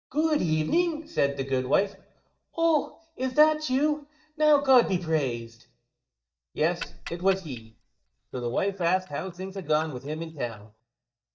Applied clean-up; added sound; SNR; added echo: neural mask model DeepFilterNet 3.